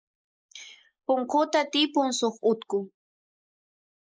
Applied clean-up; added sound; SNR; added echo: neural mask model Resemble Enhance denoiser.